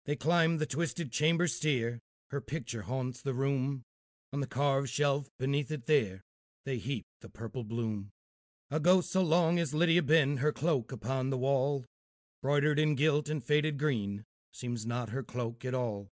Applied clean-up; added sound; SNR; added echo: none; none; none; none.